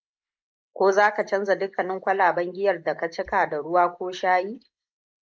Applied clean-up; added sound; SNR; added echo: neural mask model Resemble Enhance denoiser.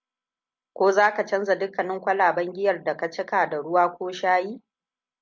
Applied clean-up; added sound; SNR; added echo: none; none; none; none.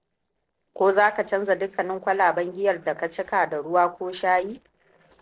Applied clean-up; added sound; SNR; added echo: neural separator model SepFormer DNS4.